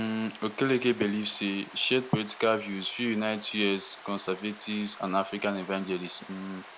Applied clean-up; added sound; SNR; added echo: none; Stream; 17 dB; none.